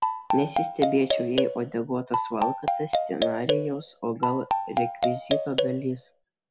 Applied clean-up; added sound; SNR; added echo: none; Marimba, xylophone; -1 dB; none.